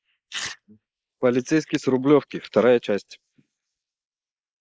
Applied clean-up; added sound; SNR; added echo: neural mask model Resemble Enhance denoiser.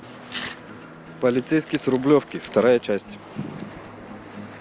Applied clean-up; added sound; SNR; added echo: none; Acoustic guitar + Crumpling, crinkling / Tearing; 15 dB; none.